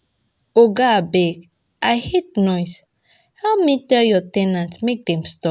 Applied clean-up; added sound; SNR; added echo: none; none; none; none.